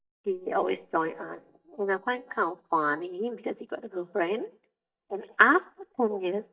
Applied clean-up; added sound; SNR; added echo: neural mask model DeepFilterNet 3.